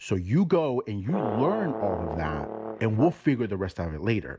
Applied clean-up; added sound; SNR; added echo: none; Brass instrument; 7 dB; none.